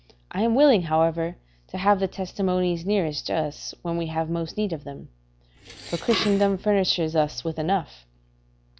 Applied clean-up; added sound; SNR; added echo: none; Dishes, pots, and pans; 12 dB; none.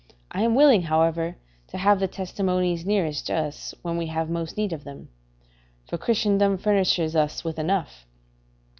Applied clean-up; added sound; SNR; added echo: none; none; none; none.